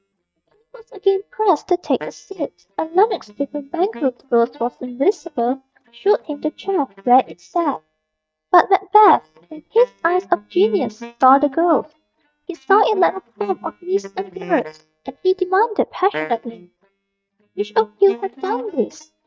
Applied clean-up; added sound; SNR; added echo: neural mask model DeepFilterNet 3.